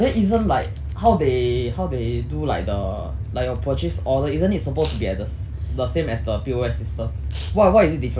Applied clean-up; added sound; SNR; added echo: none; none; none; none.